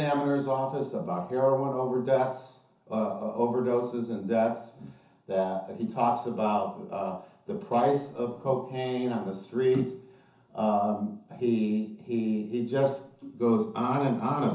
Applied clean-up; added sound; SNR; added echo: none; none; none; reverberation time 0.9 s.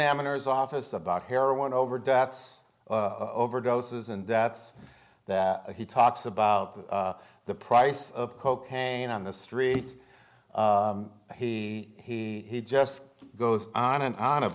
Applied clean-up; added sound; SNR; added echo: none; none; none; none.